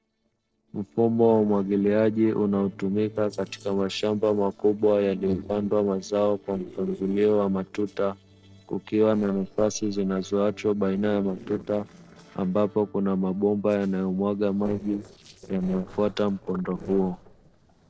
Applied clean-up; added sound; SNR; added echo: neural separator model SepFormer DNS4.